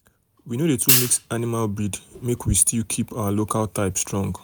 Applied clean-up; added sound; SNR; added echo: none; Hi-hat; -2 dB; none.